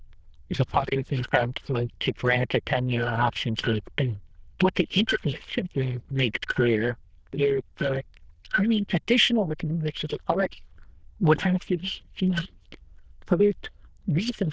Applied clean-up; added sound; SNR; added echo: neural diffusion model UNIVERSE++.